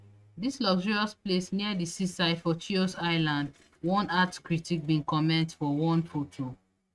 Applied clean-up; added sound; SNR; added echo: neural mask model RNNoise.